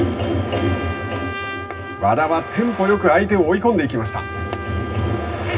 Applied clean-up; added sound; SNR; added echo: none; Trumpet; 13 dB; reverberation time 0.4 s.